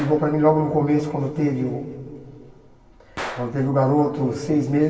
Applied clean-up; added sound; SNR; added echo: none; Gunshot, gunfire; 19 dB; reverberation time 2.4 s.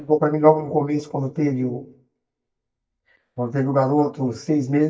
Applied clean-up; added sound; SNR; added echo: neural mask model DeepFilterNet 3.